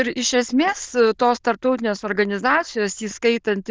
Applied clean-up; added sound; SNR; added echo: neural diffusion model UNIVERSE++.